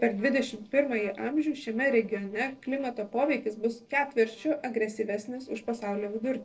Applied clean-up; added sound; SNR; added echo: neural separator model SepFormer DNS4.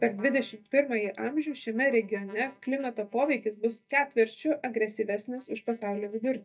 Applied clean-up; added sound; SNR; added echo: neural mask model DeepFilterNet 3.